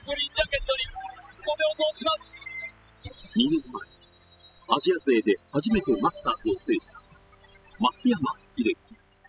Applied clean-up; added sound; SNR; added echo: classical method spectral subtraction.